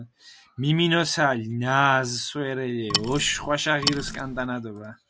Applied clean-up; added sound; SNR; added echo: none; Wood; 5 dB; none.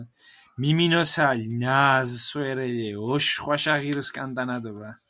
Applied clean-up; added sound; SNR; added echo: none; none; none; none.